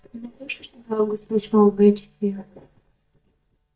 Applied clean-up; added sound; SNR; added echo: neural mask model DeepFilterNet 3.